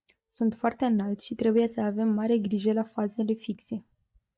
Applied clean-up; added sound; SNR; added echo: neural mask model DeepFilterNet 3.